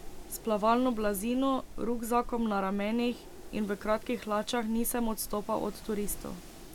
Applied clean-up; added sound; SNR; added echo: none; Wind; 10 dB; none.